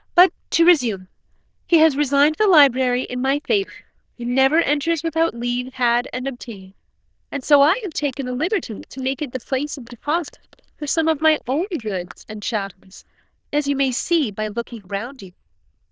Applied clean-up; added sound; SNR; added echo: neural diffusion model UNIVERSE++.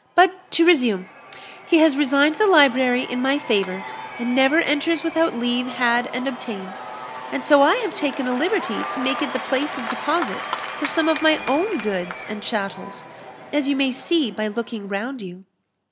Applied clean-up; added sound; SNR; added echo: none; Applause / Crowd / Cheering; 12 dB; none.